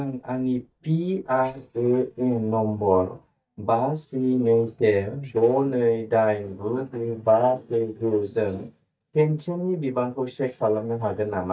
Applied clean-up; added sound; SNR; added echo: neural mask model DeepFilterNet 3.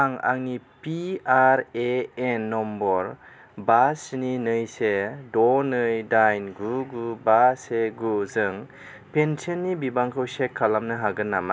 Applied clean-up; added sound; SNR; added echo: none; none; none; none.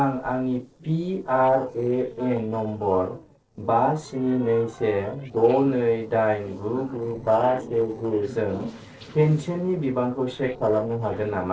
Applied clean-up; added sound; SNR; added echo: neural separator model SepFormer DNS4.